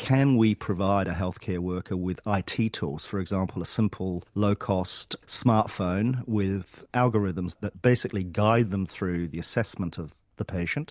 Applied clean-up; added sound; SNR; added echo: none; none; none; none.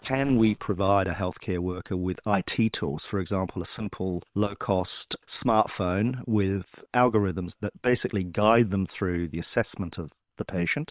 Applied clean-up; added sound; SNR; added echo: neural separator model SepFormer WHAM!.